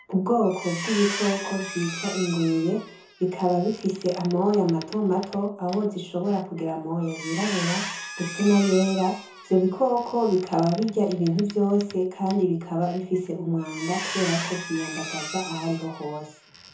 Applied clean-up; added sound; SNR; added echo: none; Squeak; 12 dB; reverberation time 0.5 s.